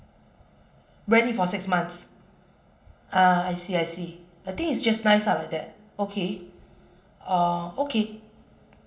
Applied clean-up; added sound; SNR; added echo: none; none; none; reverberation time 0.7 s.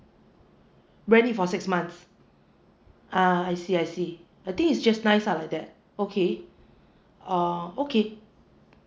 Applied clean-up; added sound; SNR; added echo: none; none; none; none.